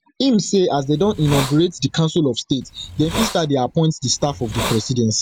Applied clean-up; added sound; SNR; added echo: none; Hiss; 10 dB; none.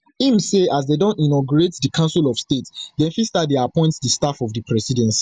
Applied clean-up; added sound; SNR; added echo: none; none; none; none.